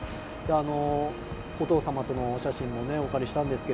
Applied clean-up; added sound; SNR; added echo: none; none; none; none.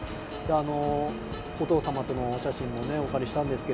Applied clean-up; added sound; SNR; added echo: none; Acoustic guitar; 12 dB; none.